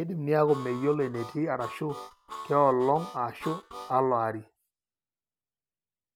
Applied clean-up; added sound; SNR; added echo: none; Harmonica; 14 dB; none.